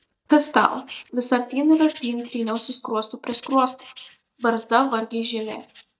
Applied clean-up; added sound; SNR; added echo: neural mask model DeepFilterNet 3.